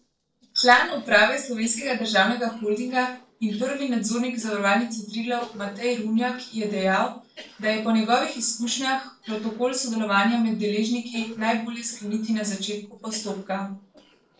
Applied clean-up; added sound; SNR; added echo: neural separator model SepFormer DNS4.